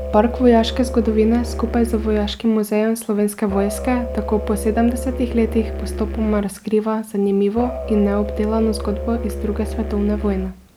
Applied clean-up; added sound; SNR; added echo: none; Musical instrument; 7 dB; none.